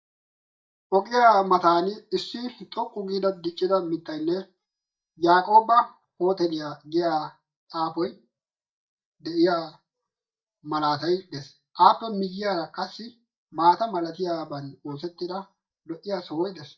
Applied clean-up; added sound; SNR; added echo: neural mask model DeepFilterNet 3.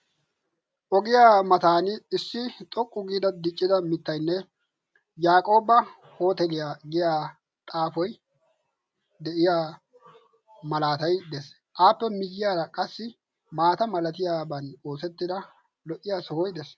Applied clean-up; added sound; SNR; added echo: none; none; none; none.